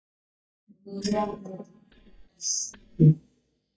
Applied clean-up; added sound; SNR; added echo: neural mask model DeepFilterNet 3.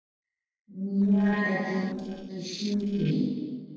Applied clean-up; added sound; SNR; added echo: neural separator model SepFormer DNS4.